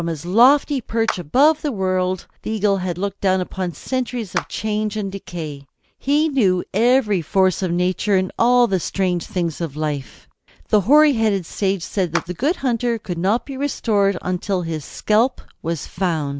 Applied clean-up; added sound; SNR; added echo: none; Clapping; 14 dB; none.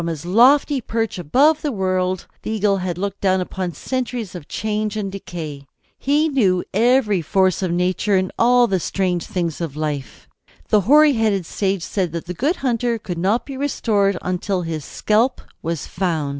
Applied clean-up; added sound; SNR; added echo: none; none; none; none.